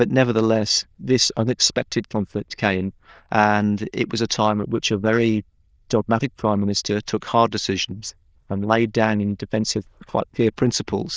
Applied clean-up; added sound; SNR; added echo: neural diffusion model UNIVERSE++.